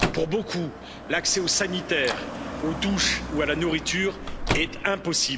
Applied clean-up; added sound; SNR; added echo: none; Microwave oven + Car passing by; 6 dB; none.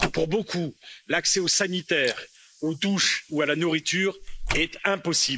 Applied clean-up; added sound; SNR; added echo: neural mask model Resemble Enhance denoiser.